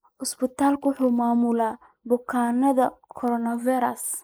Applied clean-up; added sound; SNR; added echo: neural mask model Resemble Enhance denoiser.